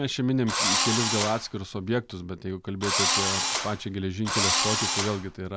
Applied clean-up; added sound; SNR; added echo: none; Engine / Drill; -3 dB; none.